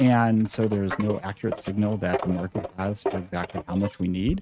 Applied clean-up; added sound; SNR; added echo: neural mask model RNNoise.